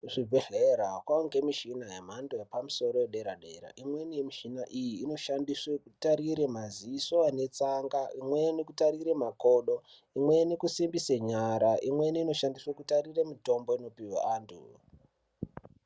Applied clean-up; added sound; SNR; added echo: none; none; none; none.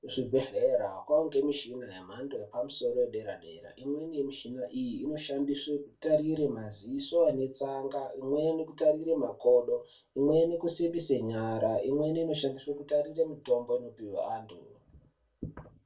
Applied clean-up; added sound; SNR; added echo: none; none; none; reverberation time 0.2 s.